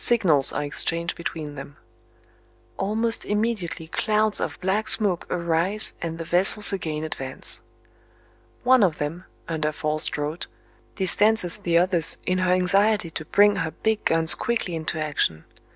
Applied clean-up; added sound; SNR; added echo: none; none; none; none.